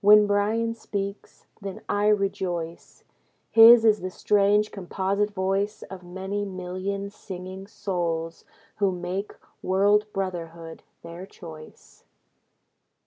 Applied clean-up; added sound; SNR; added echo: none; none; none; none.